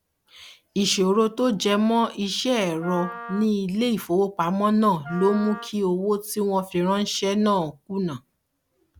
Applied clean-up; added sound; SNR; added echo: none; Wind instrument, woodwind instrument; 16 dB; none.